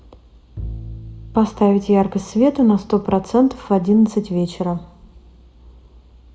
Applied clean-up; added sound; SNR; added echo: none; Bowed string instrument; 16 dB; reverberation time 0.7 s.